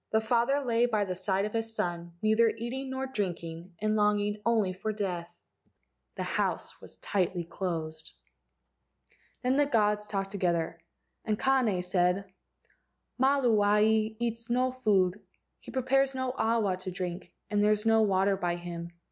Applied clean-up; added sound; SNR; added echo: none; none; none; none.